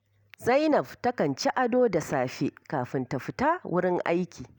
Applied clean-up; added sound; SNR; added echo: none; none; none; none.